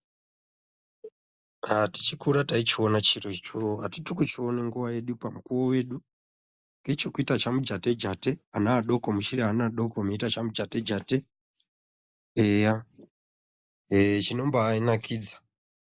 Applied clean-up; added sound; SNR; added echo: none; none; none; none.